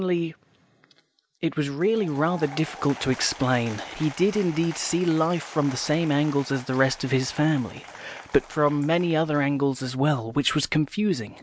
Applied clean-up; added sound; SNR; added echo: none; Applause / Crowd; 19 dB; none.